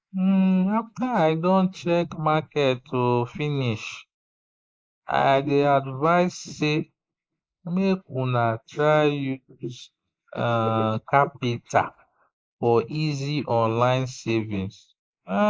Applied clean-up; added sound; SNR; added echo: neural mask model Resemble Enhance denoiser.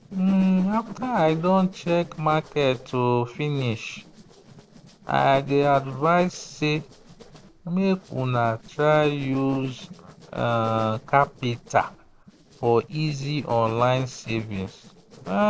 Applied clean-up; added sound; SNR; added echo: neural separator model SepFormer DNS4.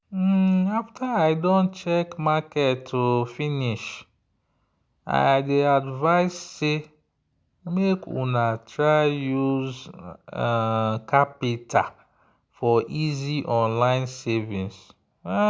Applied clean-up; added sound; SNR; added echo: none; none; none; none.